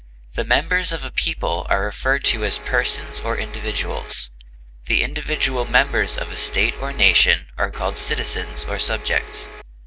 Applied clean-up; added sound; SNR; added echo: none; Domestic sounds, home sounds; 15 dB; none.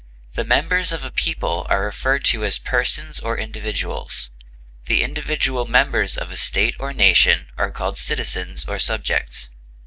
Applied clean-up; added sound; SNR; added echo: none; none; none; none.